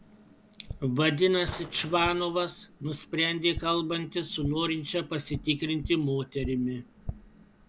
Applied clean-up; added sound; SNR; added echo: none; Tap + Drawer open or close; 14 dB; none.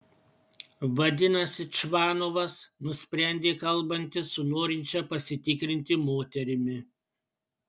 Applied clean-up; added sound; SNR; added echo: none; none; none; none.